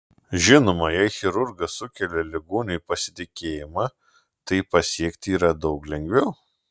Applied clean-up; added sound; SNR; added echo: none; none; none; none.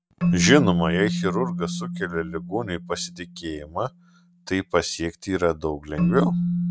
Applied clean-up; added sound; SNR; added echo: none; Keyboard (musical); 2 dB; none.